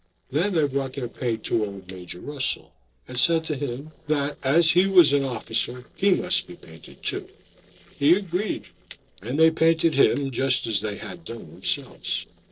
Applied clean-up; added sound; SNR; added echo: neural separator model SepFormer DNS4.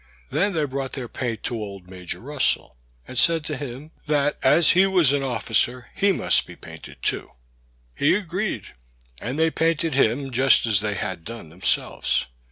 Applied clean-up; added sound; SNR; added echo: none; none; none; none.